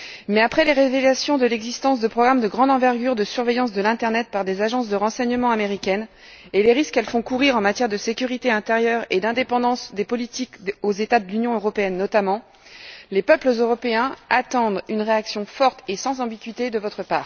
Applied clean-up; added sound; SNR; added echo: none; none; none; none.